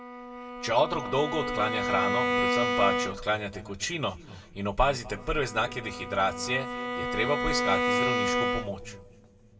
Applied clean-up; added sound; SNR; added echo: none; Bowed string instrument; 1 dB; reverberation time 1.7 s.